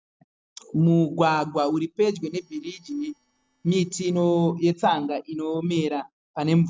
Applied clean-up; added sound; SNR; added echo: neural separator model SepFormer DNS4.